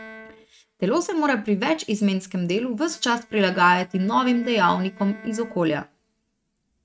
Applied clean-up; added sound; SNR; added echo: neural mask model RNNoise.